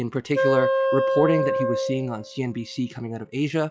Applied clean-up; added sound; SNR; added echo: classical method log-MMSE.